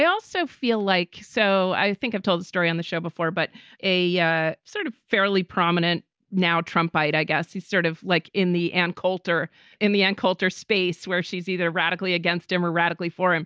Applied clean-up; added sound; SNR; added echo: none; none; none; none.